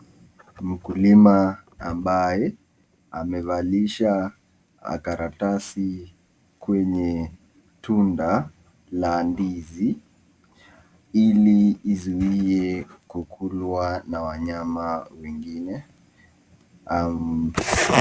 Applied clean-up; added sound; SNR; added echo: none; none; none; none.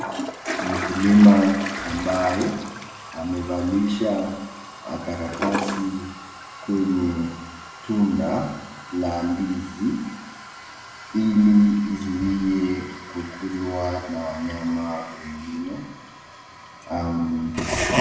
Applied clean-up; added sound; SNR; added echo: none; Toilet flush; 12 dB; reverberation time 0.8 s.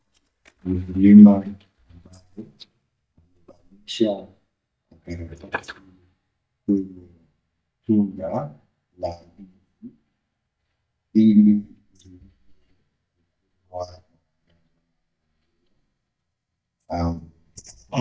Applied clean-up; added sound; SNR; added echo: neural mask model DeepFilterNet 3.